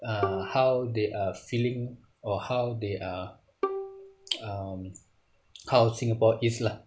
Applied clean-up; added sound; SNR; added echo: none; Bowed string instrument; 9 dB; none.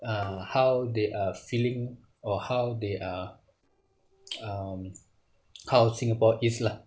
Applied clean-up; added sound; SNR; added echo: neural separator model SepFormer DNS4.